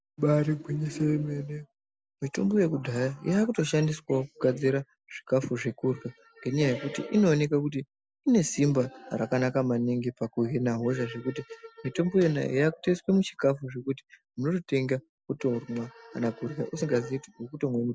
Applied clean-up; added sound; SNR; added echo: none; none; none; none.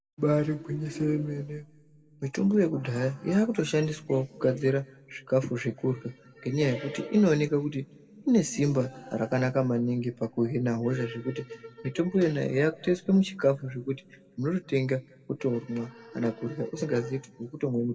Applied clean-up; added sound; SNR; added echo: none; none; none; reverberation time 1.3 s.